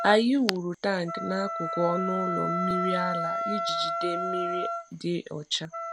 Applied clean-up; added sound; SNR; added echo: none; Wind instrument, woodwind instrument; 3 dB; none.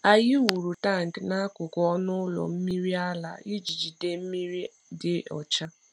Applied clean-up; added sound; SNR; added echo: none; none; none; none.